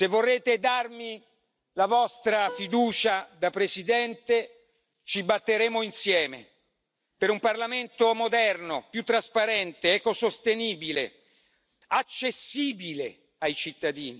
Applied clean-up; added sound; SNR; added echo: none; Plucked string instrument; 19 dB; none.